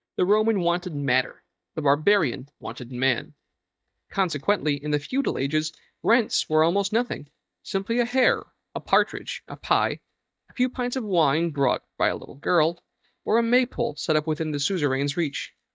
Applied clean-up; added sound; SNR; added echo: neural mask model DeepFilterNet 3.